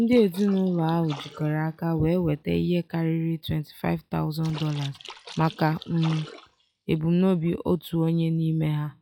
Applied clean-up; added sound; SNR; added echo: classical method log-MMSE.